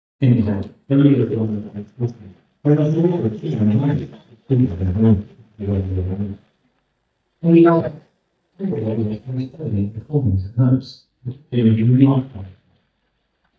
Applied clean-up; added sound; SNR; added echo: neural mask model DeepFilterNet 3.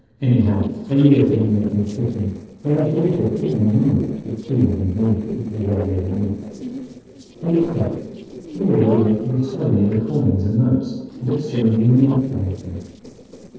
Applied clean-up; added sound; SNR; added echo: neural separator model SepFormer DNS4.